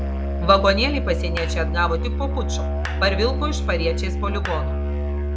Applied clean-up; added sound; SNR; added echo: none; Musical instrument; -1 dB; none.